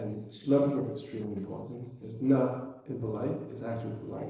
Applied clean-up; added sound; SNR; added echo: neural separator model SepFormer DNS4.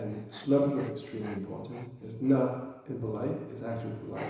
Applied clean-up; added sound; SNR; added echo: none; Dog; 18 dB; reverberation time 1.0 s.